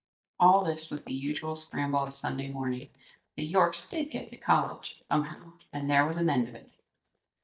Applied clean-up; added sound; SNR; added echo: neural mask model DeepFilterNet 3.